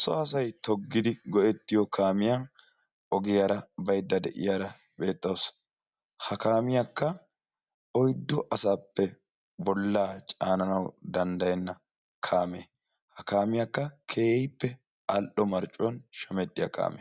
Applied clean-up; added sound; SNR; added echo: none; none; none; none.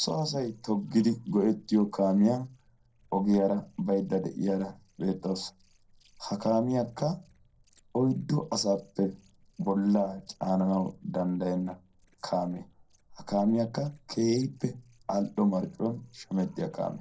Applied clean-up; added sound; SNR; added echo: neural separator model SepFormer DNS4.